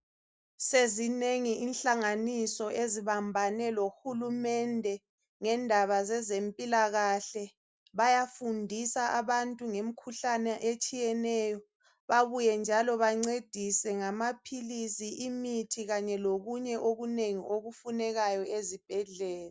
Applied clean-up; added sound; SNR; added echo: none; none; none; none.